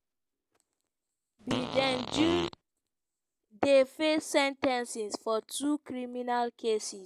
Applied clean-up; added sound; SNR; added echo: none; Fart; 4 dB; none.